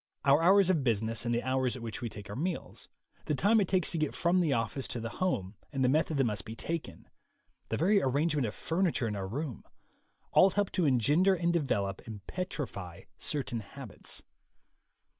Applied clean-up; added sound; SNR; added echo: none; none; none; none.